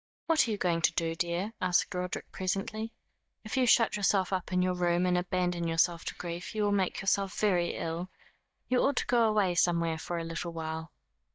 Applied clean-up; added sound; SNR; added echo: neural mask model DeepFilterNet 3.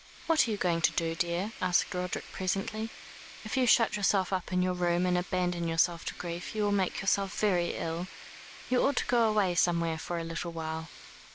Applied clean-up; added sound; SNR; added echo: none; Tools; 18 dB; none.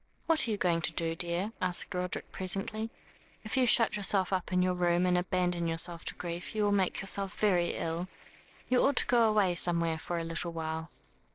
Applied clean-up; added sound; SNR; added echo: neural separator model SepFormer DNS4.